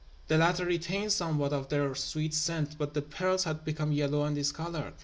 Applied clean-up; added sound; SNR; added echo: none; none; none; none.